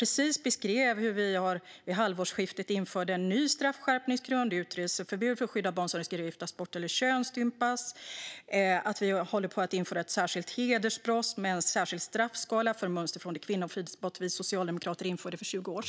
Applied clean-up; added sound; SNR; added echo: none; none; none; none.